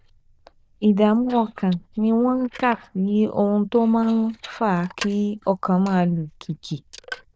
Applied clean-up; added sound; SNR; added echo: neural diffusion model UNIVERSE++.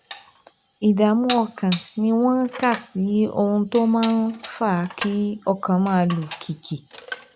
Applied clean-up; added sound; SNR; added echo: none; Dishes, pots, and pans; 15 dB; none.